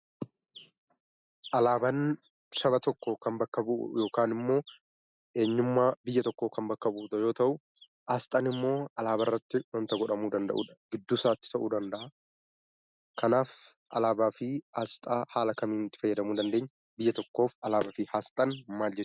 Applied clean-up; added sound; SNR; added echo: none; none; none; none.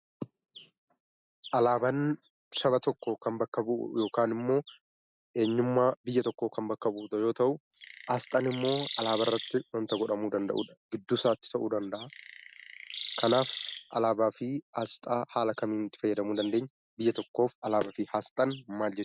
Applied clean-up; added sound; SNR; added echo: none; Chirp, tweet; 10 dB; none.